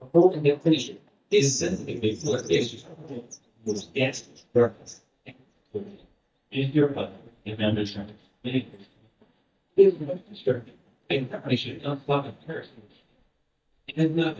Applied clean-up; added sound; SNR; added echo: neural mask model DeepFilterNet 3.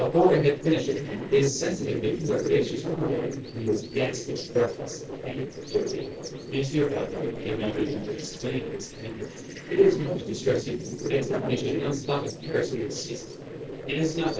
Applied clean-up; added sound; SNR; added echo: neural separator model SepFormer DNS4.